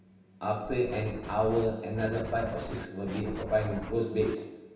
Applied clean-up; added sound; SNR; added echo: none; Scratching (performance technique); 10 dB; reverberation time 0.9 s.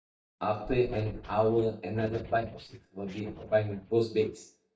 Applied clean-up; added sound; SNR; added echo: neural mask model DeepFilterNet 3.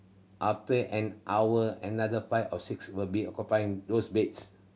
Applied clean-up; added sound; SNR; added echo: none; none; none; none.